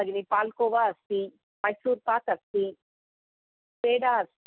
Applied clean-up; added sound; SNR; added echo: none; none; none; none.